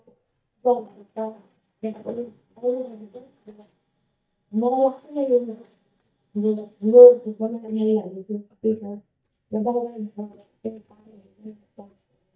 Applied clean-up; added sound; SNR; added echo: neural mask model DeepFilterNet 3.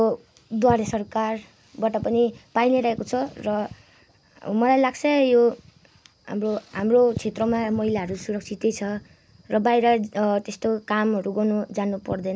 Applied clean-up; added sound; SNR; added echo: none; none; none; none.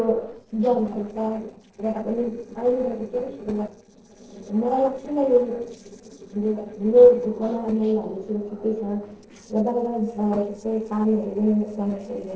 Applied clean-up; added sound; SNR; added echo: neural separator model SepFormer DNS4.